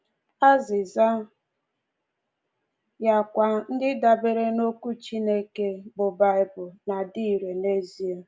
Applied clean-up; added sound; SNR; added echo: none; none; none; none.